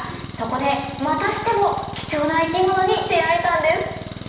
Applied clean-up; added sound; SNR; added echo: none; Engine; 13 dB; reverberation time 0.9 s.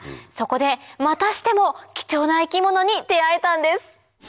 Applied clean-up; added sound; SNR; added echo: none; none; none; none.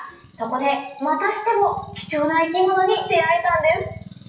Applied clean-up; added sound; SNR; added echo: classical method WPE with log-MMSE.